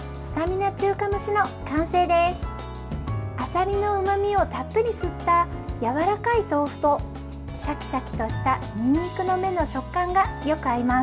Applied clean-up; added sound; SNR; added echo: none; none; none; none.